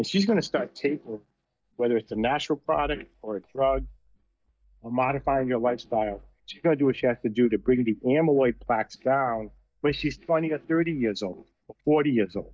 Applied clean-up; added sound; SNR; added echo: neural mask model DeepFilterNet 3.